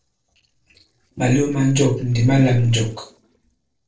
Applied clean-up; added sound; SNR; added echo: neural separator model SepFormer DNS4.